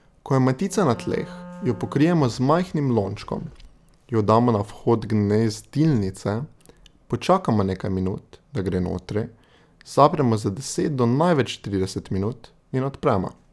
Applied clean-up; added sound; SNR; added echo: none; Wind instrument, woodwind instrument; 17 dB; none.